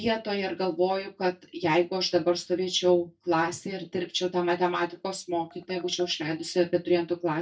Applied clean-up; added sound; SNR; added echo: neural mask model DeepFilterNet 3.